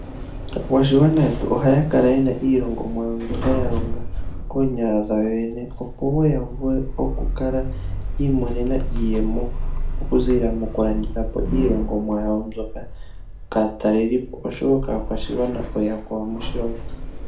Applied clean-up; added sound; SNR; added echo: none; Sliding door; 4 dB; reverberation time 0.4 s.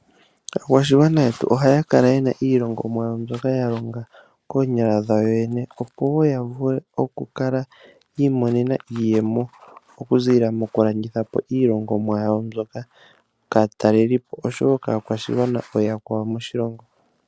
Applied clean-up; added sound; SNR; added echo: none; none; none; none.